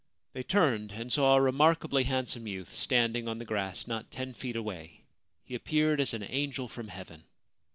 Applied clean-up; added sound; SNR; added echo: none; none; none; none.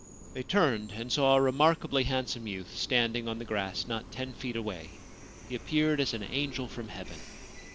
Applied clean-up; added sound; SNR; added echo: none; Train; 15 dB; none.